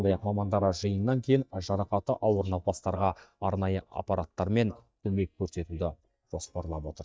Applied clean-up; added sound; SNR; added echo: neural mask model DeepFilterNet 3.